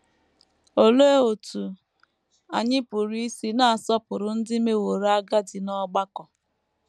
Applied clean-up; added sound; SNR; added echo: none; none; none; none.